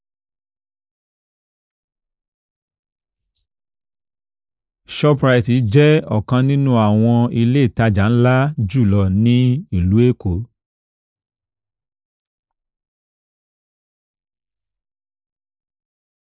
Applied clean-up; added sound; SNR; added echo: neural mask model Resemble Enhance denoiser.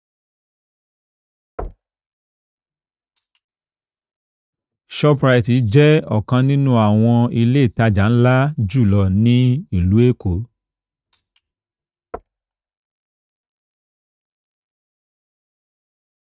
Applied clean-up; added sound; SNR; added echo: neural mask model RNNoise.